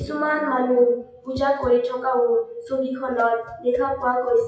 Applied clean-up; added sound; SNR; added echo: classical method WPE with log-MMSE.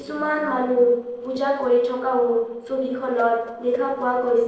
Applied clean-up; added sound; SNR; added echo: neural separator model SepFormer DNS4.